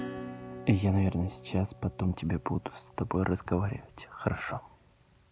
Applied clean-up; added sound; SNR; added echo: none; Acoustic guitar / Strum; 15 dB; none.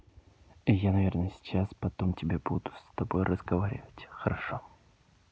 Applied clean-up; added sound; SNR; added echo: none; none; none; none.